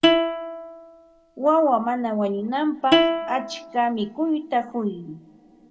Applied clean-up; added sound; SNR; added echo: none; Plucked string instrument; 2 dB; reverberation time 1.2 s.